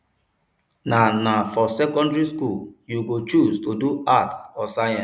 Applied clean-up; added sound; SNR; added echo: none; none; none; none.